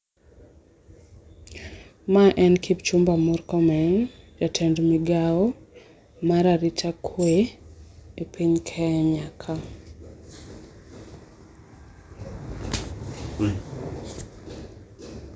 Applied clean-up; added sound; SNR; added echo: none; Tambourine; 18 dB; none.